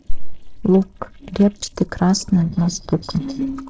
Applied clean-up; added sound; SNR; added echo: neural separator model SepFormer DNS4.